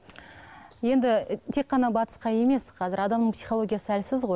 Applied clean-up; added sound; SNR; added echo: none; none; none; none.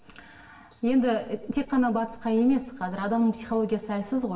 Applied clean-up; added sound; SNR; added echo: none; none; none; reverberation time 1.1 s.